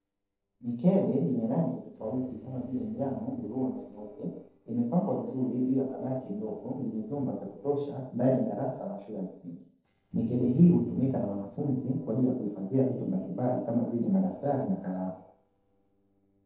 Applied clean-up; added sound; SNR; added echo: neural separator model SepFormer DNS4.